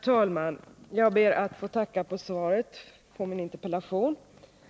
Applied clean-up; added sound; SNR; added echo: none; none; none; none.